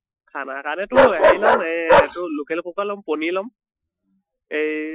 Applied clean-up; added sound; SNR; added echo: classical method Wiener filter.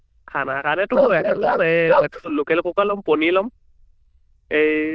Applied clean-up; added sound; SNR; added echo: neural diffusion model UNIVERSE++.